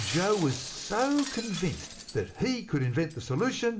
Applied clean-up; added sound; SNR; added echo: none; Shatter; 12 dB; reverberation time 0.8 s.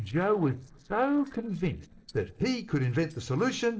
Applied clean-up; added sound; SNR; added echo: neural separator model SepFormer DNS4.